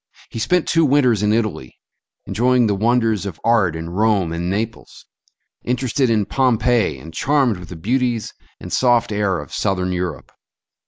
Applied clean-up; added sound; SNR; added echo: none; none; none; none.